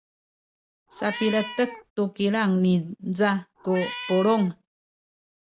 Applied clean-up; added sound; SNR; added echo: none; Meow; 11 dB; none.